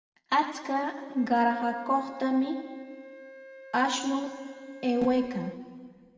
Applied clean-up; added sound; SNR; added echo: none; Wind instrument, woodwind instrument; 19 dB; reverberation time 1.6 s.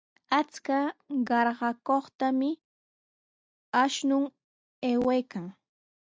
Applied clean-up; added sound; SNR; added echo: none; none; none; none.